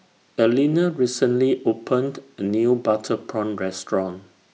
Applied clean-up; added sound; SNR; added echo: none; none; none; none.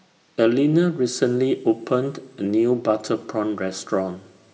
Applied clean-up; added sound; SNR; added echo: none; none; none; reverberation time 2.4 s.